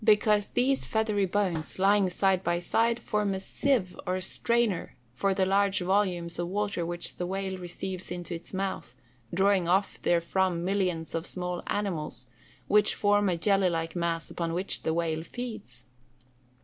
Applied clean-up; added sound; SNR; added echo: none; none; none; none.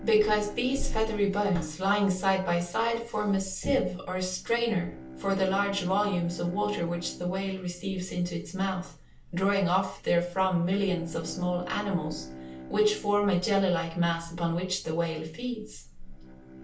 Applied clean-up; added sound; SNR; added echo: none; Bowed string instrument; 18 dB; reverberation time 0.4 s.